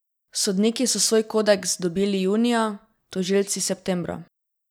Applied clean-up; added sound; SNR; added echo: none; none; none; none.